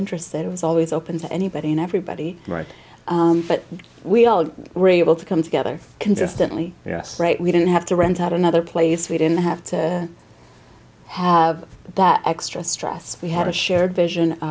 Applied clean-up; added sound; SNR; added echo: none; none; none; none.